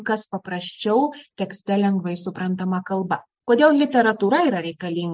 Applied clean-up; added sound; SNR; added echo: none; none; none; none.